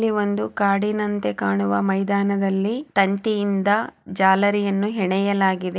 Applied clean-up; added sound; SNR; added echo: none; none; none; none.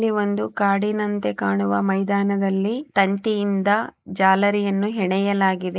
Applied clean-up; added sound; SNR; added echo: neural mask model Resemble Enhance denoiser.